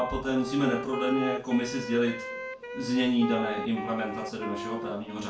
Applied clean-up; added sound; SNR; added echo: none; Wind instrument, woodwind instrument; 7 dB; reverberation time 0.3 s.